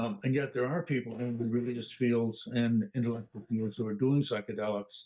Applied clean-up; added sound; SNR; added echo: neural mask model DeepFilterNet 3.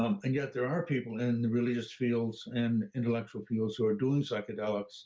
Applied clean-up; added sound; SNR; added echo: none; none; none; none.